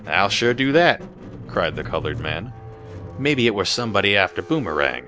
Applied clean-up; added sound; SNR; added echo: none; Squeak; 14 dB; none.